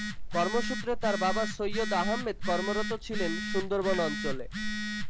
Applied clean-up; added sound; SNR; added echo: none; Telephone; 1 dB; none.